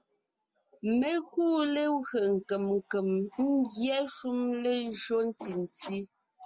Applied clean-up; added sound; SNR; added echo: none; none; none; none.